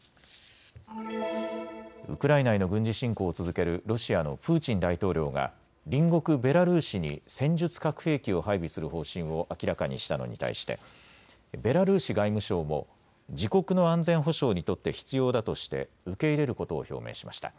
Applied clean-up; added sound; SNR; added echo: none; none; none; none.